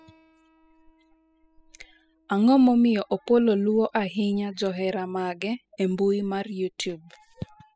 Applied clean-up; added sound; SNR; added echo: classical method spectral subtraction.